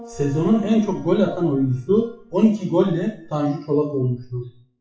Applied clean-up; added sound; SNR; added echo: classical method WPE with log-MMSE.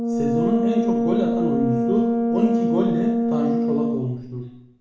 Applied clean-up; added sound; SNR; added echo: none; Brass instrument; -4 dB; reverberation time 0.8 s.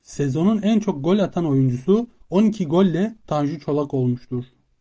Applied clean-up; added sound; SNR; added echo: none; none; none; none.